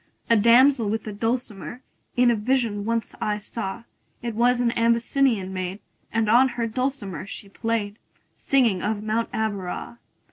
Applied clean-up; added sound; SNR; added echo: none; none; none; none.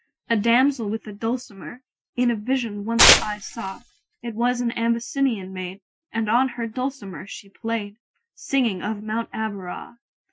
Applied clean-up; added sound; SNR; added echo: classical method Wiener filter.